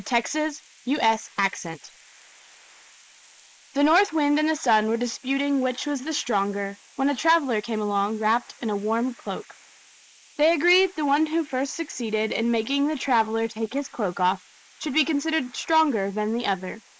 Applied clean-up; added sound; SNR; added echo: neural mask model Resemble Enhance denoiser.